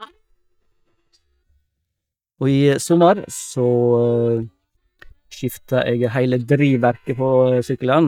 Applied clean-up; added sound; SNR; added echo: neural mask model DeepFilterNet 3.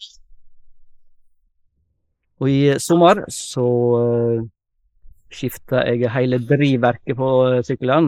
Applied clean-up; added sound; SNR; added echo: neural mask model Resemble Enhance denoiser.